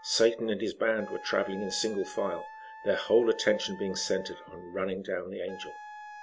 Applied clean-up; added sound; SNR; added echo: none; Wind instrument, woodwind instrument; 17 dB; none.